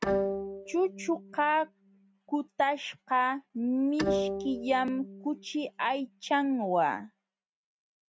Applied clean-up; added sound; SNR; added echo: neural mask model RNNoise.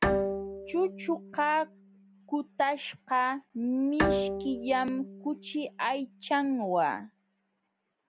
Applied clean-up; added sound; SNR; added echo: none; Bowed string instrument; 5 dB; none.